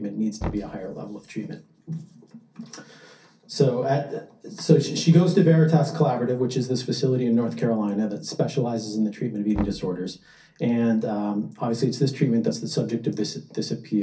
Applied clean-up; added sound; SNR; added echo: none; Knock; 18 dB; reverberation time 0.3 s.